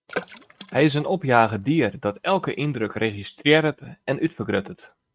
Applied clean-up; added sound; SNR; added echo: neural mask model RNNoise.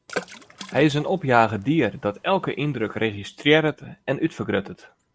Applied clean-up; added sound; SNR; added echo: none; Water / Splash, splatter; 16 dB; none.